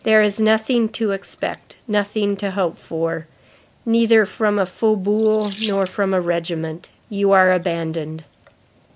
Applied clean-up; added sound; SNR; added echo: none; Sink (filling or washing) / Water tap, faucet; 20 dB; none.